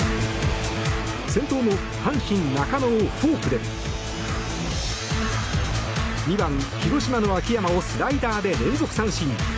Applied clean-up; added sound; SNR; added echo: none; none; none; none.